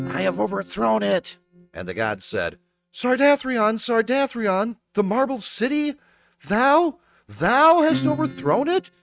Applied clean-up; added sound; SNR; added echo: neural mask model RNNoise.